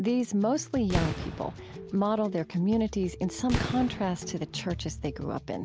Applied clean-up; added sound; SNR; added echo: none; Fireworks; 7 dB; none.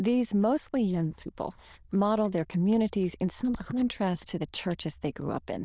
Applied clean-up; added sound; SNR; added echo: neural diffusion model UNIVERSE++.